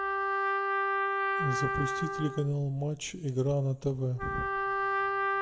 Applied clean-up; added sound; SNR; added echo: none; Trumpet; -2 dB; reverberation time 1.3 s.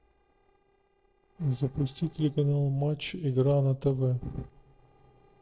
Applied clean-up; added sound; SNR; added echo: neural separator model SepFormer DNS4.